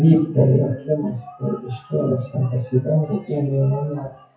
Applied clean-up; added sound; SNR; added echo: classical method WPE with log-MMSE.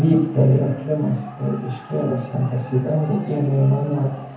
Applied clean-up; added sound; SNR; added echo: none; Cricket; 19 dB; reverberation time 0.9 s.